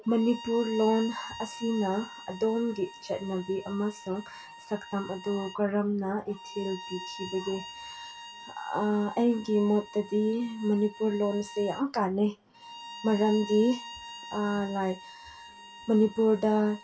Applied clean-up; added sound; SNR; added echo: none; Bowed string instrument; 16 dB; reverberation time 0.2 s.